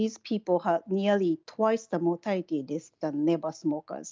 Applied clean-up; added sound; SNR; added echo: none; none; none; none.